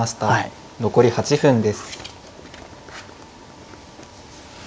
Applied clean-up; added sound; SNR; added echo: none; none; none; none.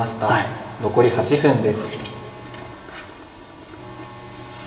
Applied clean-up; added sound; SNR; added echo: none; Alarm; 19 dB; reverberation time 1.7 s.